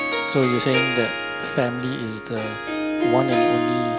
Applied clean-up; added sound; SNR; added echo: none; Harp; -1 dB; none.